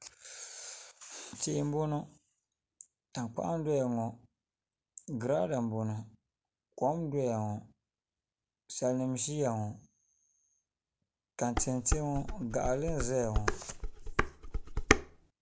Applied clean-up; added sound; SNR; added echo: none; Dishes, pots, and pans; -2 dB; none.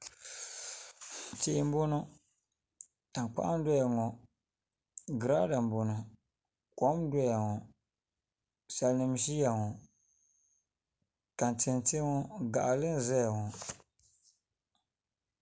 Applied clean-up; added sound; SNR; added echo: none; none; none; none.